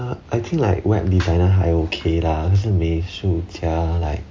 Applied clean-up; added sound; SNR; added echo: none; none; none; none.